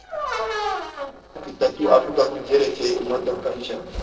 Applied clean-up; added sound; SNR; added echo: neural separator model SepFormer DNS4.